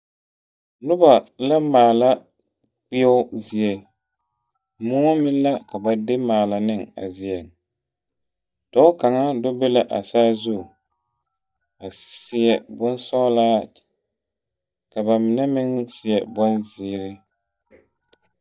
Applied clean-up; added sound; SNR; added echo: neural mask model DeepFilterNet 3.